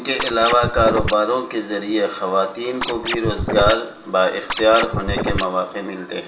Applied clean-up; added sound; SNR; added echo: none; Scratching (performance technique); 4 dB; reverberation time 2.0 s.